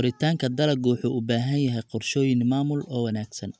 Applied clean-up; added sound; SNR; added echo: none; none; none; none.